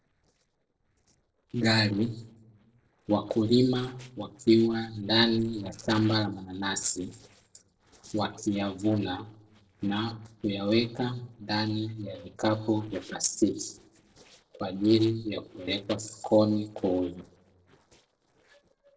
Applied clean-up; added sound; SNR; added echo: neural separator model SepFormer DNS4.